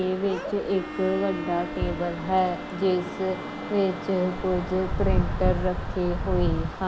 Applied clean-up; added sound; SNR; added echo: none; Bowed string instrument + Bass drum; 14 dB; none.